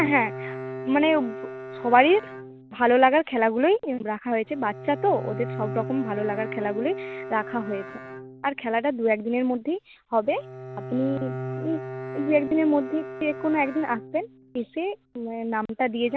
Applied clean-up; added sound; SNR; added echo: none; Bowed string instrument; 11 dB; none.